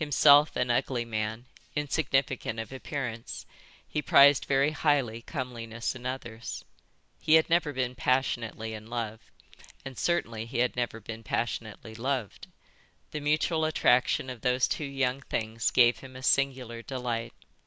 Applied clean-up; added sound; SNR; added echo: none; none; none; none.